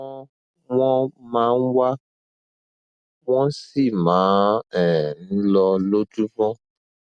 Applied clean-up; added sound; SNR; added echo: none; none; none; none.